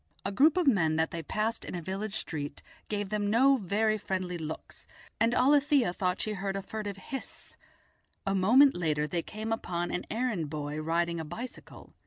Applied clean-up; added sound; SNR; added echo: none; none; none; none.